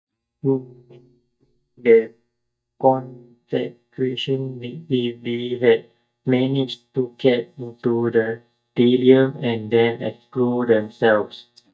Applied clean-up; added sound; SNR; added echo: neural mask model DeepFilterNet 3.